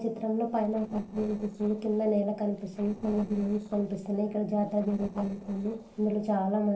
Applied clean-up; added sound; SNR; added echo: neural separator model SepFormer DNS4.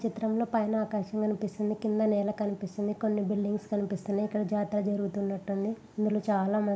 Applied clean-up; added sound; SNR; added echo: none; none; none; none.